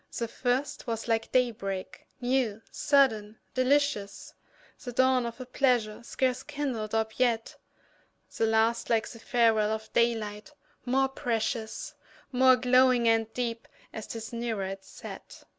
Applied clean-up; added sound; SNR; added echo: none; none; none; none.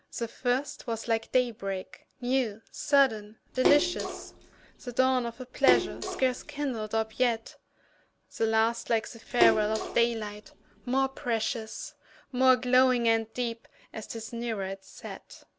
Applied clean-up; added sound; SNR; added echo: none; Splash, splatter; 5 dB; none.